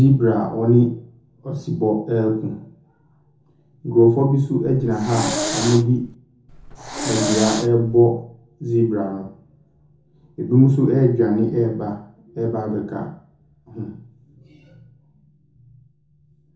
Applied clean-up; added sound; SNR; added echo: none; Hiss; 6 dB; reverberation time 0.6 s.